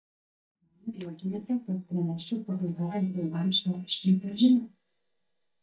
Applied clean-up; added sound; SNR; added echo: neural mask model DeepFilterNet 3.